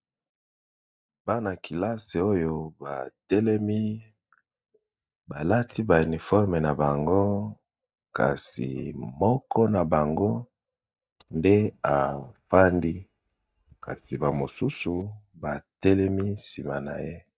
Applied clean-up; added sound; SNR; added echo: neural mask model DeepFilterNet 3.